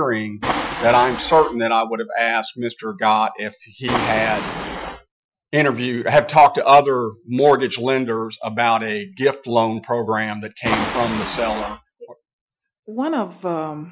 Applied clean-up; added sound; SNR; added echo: classical method Wiener filter.